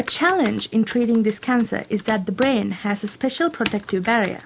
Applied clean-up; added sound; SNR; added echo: none; Computer keyboard; 16 dB; none.